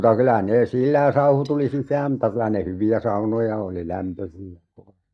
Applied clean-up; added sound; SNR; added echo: neural mask model DeepFilterNet 3.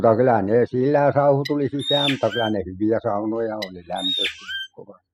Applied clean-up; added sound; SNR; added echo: classical method spectral subtraction.